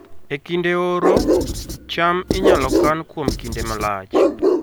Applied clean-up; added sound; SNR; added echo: none; Writing + Bark; -3 dB; none.